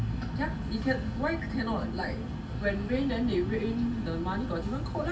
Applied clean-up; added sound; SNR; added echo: none; none; none; reverberation time 0.3 s.